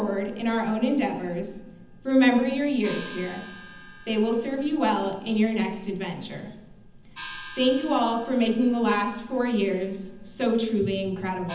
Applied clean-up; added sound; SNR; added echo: none; Gong; 19 dB; reverberation time 0.8 s.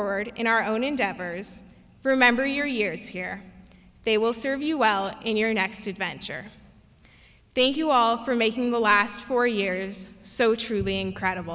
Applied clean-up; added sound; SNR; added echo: none; none; none; none.